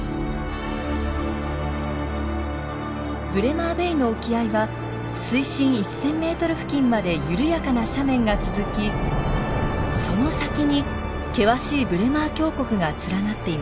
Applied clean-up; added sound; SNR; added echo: none; none; none; none.